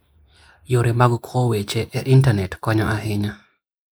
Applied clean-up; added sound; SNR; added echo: neural mask model Resemble Enhance denoiser.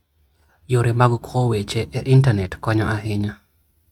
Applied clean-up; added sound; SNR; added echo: neural mask model RNNoise.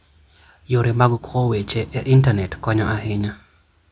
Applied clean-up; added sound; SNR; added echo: none; Engine / Truck / Car; 20 dB; none.